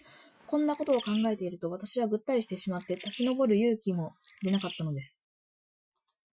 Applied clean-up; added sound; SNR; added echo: classical method Wiener filter.